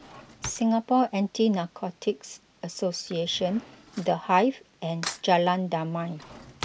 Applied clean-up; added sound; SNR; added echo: none; Cutlery, silverware / Drawer open or close; 17 dB; none.